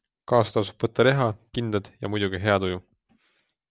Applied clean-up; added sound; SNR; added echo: none; none; none; none.